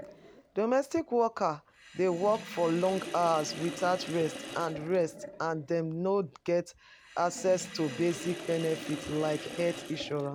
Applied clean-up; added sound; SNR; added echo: none; Sink (filling or washing); 13 dB; none.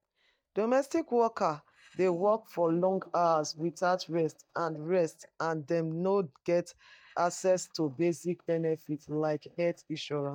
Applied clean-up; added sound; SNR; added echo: neural mask model DeepFilterNet 3.